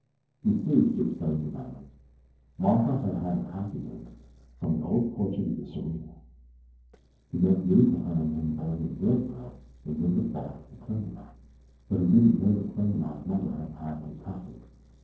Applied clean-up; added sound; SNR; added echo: neural separator model SepFormer DNS4.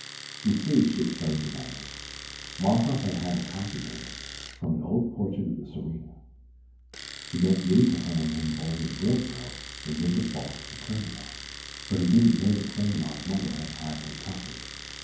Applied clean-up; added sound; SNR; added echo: none; Domestic sounds, home sounds; 13 dB; reverberation time 0.9 s.